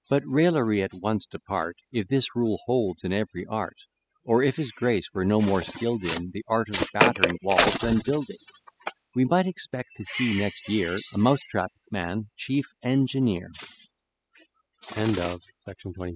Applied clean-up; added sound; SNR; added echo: classical method spectral subtraction.